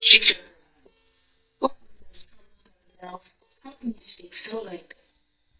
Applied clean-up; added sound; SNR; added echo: neural mask model DeepFilterNet 3.